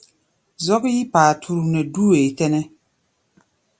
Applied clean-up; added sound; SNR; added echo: none; none; none; none.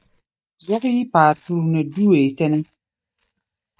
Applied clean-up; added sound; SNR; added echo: neural mask model DeepFilterNet 3.